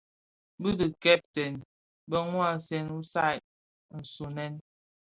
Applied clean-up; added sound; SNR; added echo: none; none; none; none.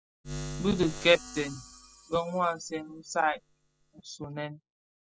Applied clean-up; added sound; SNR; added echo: classical method spectral subtraction.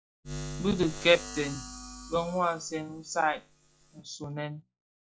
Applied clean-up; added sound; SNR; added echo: classical method log-MMSE.